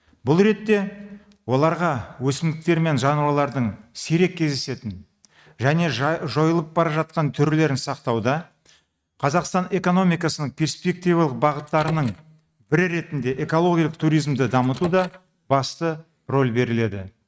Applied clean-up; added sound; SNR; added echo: neural mask model RNNoise.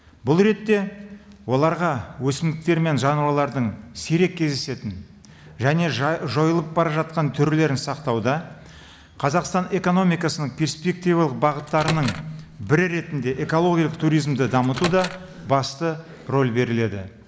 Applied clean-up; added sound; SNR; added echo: none; Microwave oven; 11 dB; none.